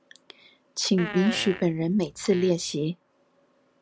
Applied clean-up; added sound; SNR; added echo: none; Fart; 11 dB; none.